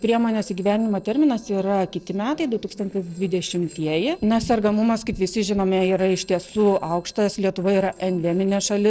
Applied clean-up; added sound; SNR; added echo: neural separator model SepFormer DNS4.